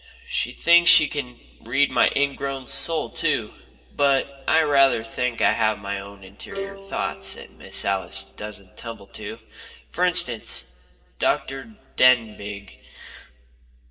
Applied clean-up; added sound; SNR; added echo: none; Bowed string instrument; 12 dB; reverberation time 1.5 s.